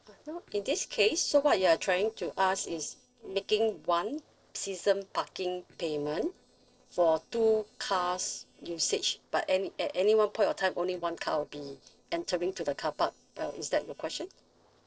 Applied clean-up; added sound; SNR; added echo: neural separator model SepFormer DNS4.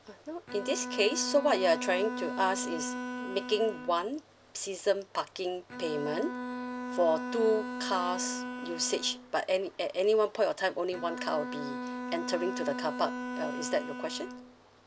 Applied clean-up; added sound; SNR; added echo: none; Bowed string instrument; 7 dB; none.